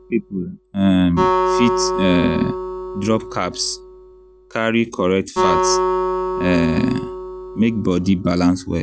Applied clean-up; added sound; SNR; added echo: none; Acoustic guitar; 3 dB; none.